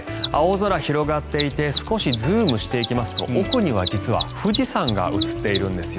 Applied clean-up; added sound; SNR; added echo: none; Mechanisms; 12 dB; none.